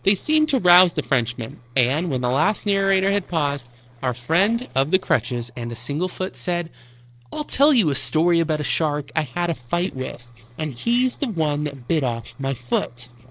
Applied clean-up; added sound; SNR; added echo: neural separator model SepFormer DNS4.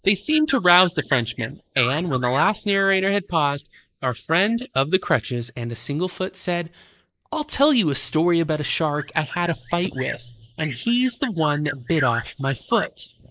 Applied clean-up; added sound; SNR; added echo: neural mask model Resemble Enhance denoiser.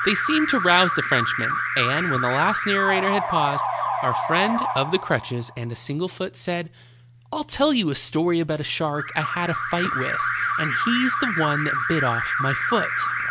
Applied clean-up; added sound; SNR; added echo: none; Alarm; 2 dB; none.